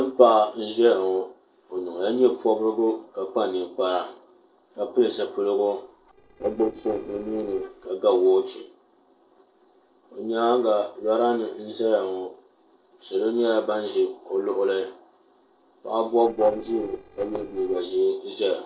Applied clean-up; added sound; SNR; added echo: neural separator model SepFormer DNS4.